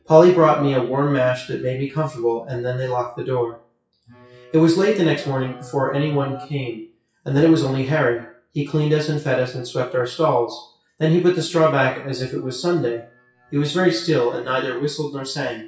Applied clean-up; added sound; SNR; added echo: classical method WPE with log-MMSE.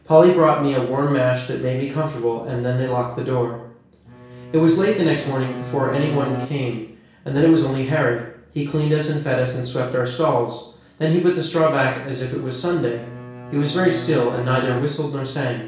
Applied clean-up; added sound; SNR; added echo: none; Bowed string instrument; 12 dB; reverberation time 0.6 s.